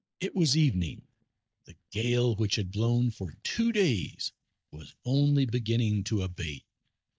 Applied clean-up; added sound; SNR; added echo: neural mask model DeepFilterNet 3.